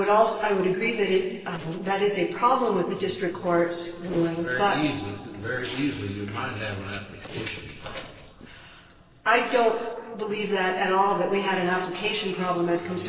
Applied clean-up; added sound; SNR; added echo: neural separator model SepFormer DNS4.